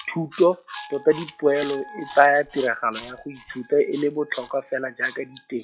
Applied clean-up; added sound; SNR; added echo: classical method log-MMSE.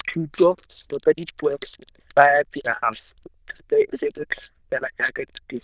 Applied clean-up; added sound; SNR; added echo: neural diffusion model UNIVERSE++.